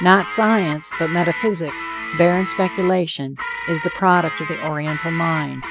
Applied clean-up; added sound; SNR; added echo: none; Guitar; 9 dB; none.